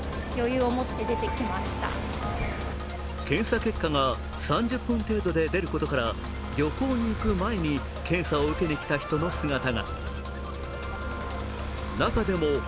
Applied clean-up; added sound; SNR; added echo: none; Musical instrument + Motorcycle / Accelerating, revving, vroom; 5 dB; none.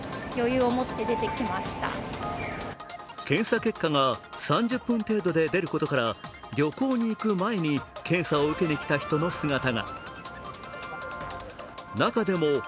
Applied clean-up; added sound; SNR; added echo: none; none; none; none.